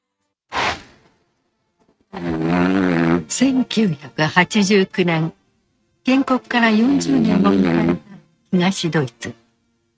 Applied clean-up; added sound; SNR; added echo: neural mask model RNNoise.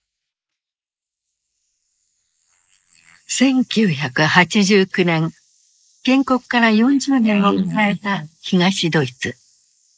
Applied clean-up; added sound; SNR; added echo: neural mask model Resemble Enhance denoiser.